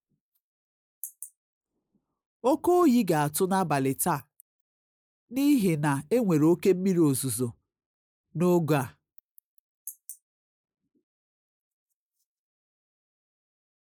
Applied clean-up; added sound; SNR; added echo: neural mask model Resemble Enhance denoiser.